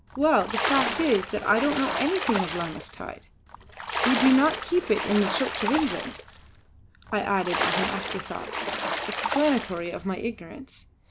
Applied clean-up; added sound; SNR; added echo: none; Splash, splatter; 3 dB; none.